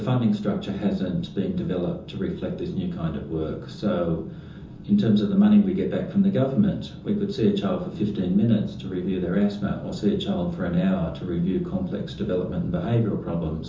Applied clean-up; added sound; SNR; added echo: none; none; none; reverberation time 0.6 s.